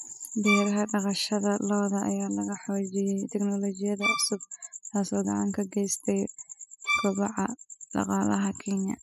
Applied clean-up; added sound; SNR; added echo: classical method spectral subtraction.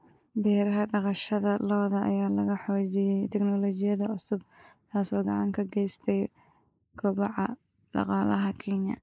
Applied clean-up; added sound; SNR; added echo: neural mask model Resemble Enhance denoiser.